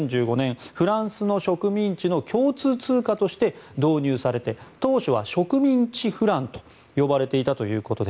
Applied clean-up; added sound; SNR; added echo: none; none; none; none.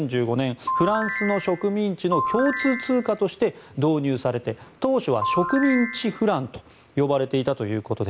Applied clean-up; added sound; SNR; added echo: none; Ringtone / Chime; 5 dB; none.